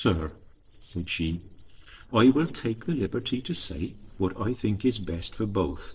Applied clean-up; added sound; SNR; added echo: neural separator model SepFormer DNS4.